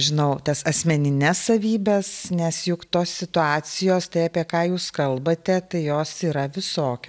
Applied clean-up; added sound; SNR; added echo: none; none; none; none.